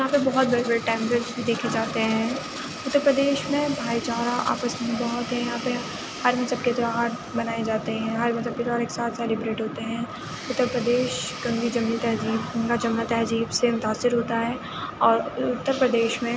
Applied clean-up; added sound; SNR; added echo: none; Domestic sounds, home sounds; 17 dB; none.